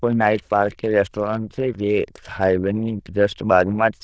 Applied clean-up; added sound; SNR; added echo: neural diffusion model UNIVERSE++.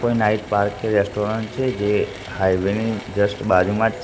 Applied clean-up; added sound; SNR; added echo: none; Drill / Mechanisms; 19 dB; none.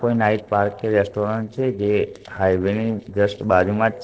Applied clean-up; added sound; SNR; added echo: neural separator model SepFormer DNS4.